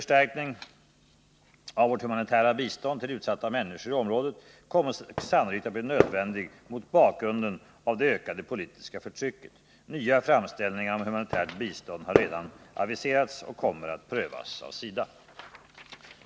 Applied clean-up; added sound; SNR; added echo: none; Fireworks; 5 dB; none.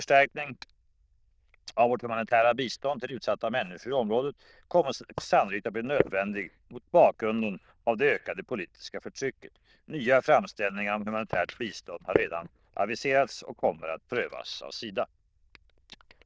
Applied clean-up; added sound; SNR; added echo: neural diffusion model UNIVERSE++.